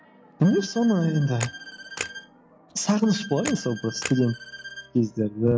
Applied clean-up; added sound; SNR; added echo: none; Bowed string instrument + Camera; 14 dB; none.